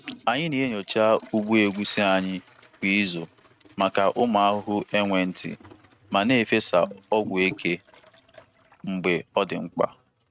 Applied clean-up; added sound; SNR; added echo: neural mask model RNNoise.